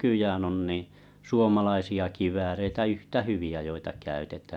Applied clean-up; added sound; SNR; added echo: none; none; none; none.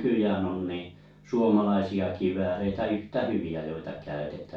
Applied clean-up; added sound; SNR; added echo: none; none; none; reverberation time 0.3 s.